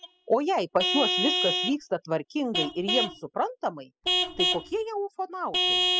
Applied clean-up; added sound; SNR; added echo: classical method spectral subtraction.